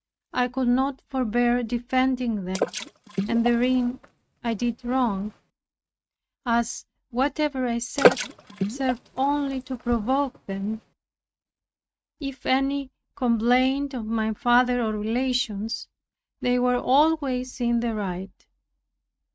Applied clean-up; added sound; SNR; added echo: neural mask model RNNoise.